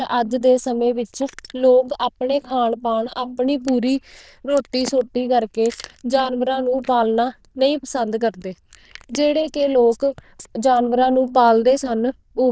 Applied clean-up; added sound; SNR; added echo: neural diffusion model UNIVERSE++.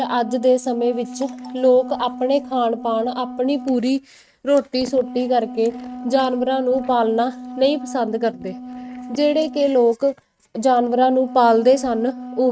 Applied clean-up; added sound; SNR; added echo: neural mask model RNNoise.